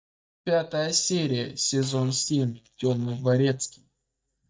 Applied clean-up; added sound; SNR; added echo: neural mask model DeepFilterNet 3.